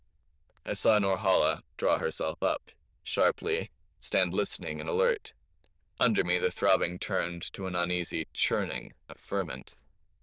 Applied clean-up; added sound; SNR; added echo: neural diffusion model UNIVERSE++.